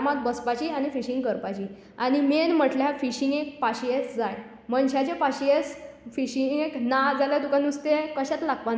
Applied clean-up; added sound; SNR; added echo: none; none; none; none.